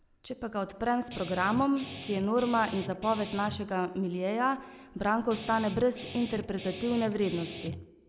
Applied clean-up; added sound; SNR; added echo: none; Guitar; 12 dB; none.